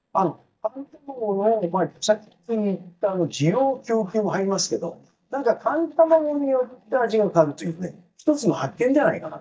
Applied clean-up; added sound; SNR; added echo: neural mask model DeepFilterNet 3.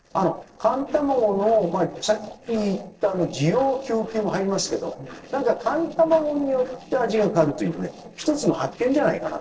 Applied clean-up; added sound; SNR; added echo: neural separator model SepFormer DNS4.